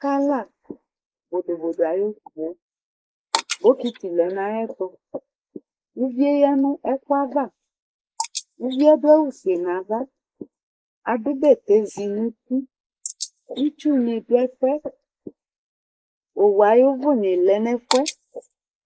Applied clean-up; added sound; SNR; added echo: neural mask model Resemble Enhance denoiser.